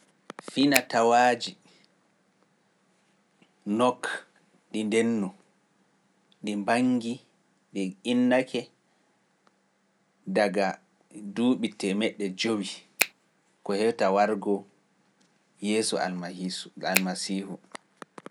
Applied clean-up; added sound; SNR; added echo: none; Finger snapping; 0 dB; none.